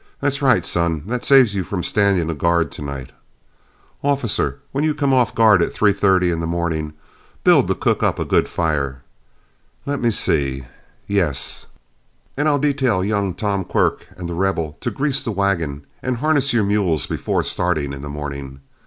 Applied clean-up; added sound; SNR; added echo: none; none; none; none.